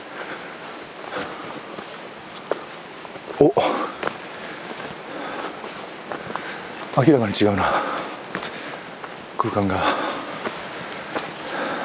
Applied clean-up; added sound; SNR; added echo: none; none; none; none.